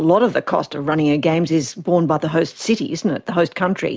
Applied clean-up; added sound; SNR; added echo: none; none; none; none.